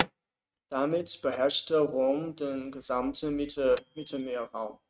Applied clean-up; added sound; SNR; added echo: neural mask model RNNoise.